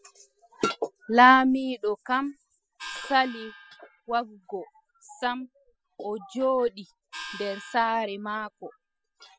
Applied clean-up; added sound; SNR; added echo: classical method spectral subtraction.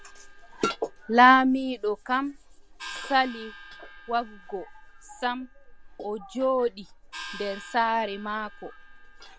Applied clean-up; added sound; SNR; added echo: none; Gong; 17 dB; none.